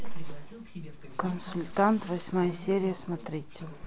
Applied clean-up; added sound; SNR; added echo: none; none; none; none.